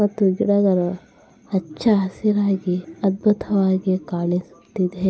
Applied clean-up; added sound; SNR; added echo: none; none; none; none.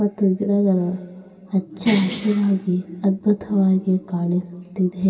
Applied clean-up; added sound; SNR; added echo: none; Bell; 9 dB; reverberation time 2.2 s.